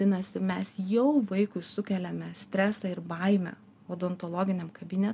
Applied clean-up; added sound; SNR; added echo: none; none; none; none.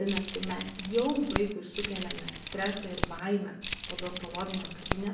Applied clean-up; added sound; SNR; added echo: none; Keys jangling; -4 dB; reverberation time 0.6 s.